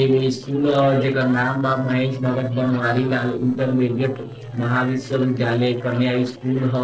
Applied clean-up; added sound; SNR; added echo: neural separator model SepFormer DNS4.